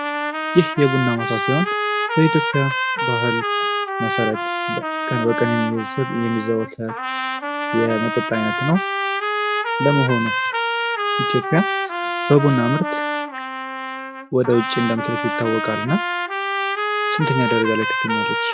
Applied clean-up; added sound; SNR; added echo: none; Trumpet; 1 dB; none.